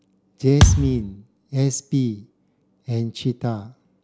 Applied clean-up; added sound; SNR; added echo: none; Thump, thud; -5 dB; none.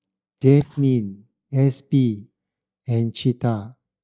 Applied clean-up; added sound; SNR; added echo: neural mask model DeepFilterNet 3.